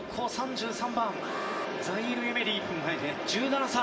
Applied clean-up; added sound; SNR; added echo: none; Alarm; 13 dB; reverberation time 0.6 s.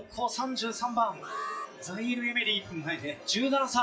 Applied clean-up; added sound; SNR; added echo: classical method WPE with log-MMSE.